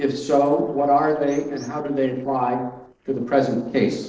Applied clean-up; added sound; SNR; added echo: neural separator model SepFormer DNS4.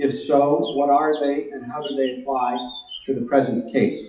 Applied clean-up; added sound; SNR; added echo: classical method WPE with log-MMSE.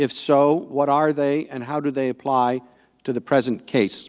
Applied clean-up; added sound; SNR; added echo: none; none; none; none.